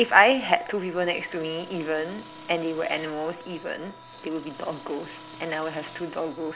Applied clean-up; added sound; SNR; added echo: none; Wind instrument, woodwind instrument + Accelerating, revving, vroom; 19 dB; none.